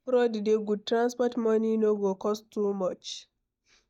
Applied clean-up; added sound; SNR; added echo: neural mask model DeepFilterNet 3.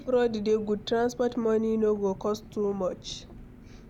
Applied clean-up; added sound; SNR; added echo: none; Strum + Engine; 19 dB; none.